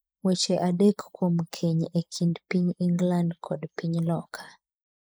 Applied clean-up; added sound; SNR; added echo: neural mask model Resemble Enhance denoiser.